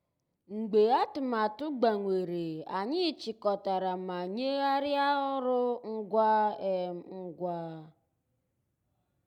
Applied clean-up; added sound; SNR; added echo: none; none; none; none.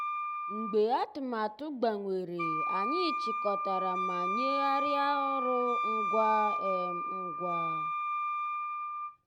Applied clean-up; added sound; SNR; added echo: none; Wind instrument, woodwind instrument; -1 dB; none.